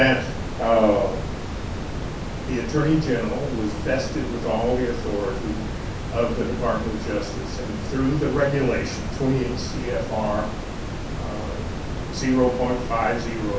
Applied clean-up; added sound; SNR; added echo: none; Water; 4 dB; reverberation time 0.6 s.